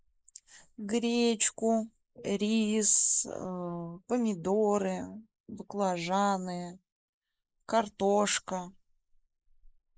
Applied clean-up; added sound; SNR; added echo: neural mask model Resemble Enhance denoiser.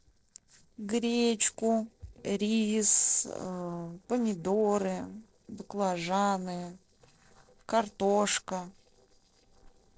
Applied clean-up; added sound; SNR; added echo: neural separator model SepFormer DNS4.